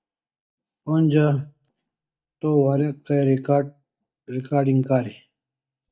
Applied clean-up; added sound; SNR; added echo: neural mask model DeepFilterNet 3.